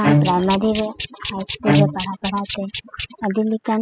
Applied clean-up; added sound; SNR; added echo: classical method spectral subtraction.